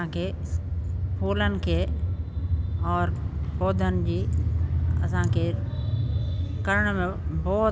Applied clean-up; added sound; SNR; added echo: none; none; none; none.